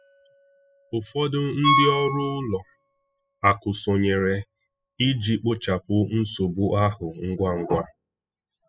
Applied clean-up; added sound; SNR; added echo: classical method spectral subtraction.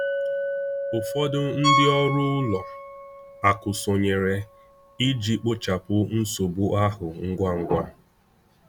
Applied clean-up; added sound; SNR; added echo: none; Piano + Chink, clink; 5 dB; none.